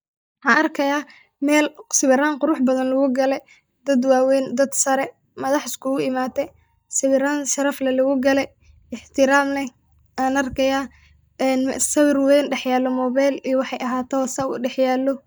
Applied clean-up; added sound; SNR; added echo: neural mask model DeepFilterNet 3.